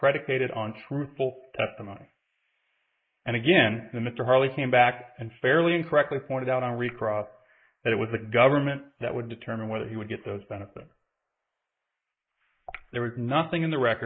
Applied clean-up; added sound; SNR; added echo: neural mask model Resemble Enhance denoiser.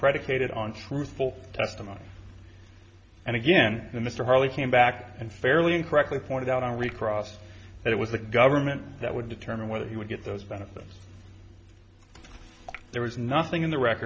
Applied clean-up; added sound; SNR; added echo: none; Drip / Water; 15 dB; none.